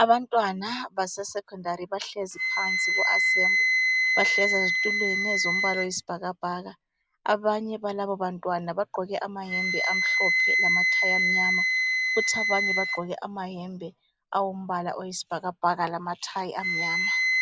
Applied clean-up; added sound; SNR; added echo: none; Wind instrument, woodwind instrument; -3 dB; none.